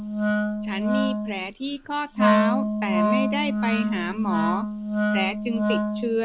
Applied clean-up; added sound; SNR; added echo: none; Wind instrument, woodwind instrument; -5 dB; none.